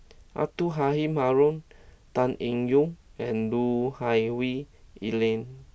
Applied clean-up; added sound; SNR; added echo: none; none; none; none.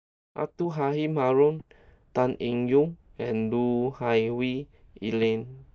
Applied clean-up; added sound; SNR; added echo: neural mask model DeepFilterNet 3.